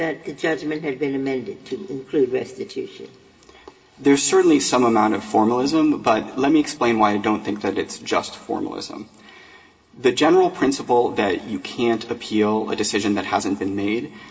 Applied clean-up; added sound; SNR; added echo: none; none; none; reverberation time 1.9 s.